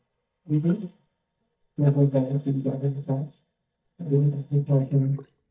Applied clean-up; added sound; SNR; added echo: neural mask model DeepFilterNet 3.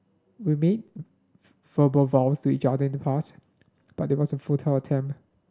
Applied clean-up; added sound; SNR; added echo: none; none; none; none.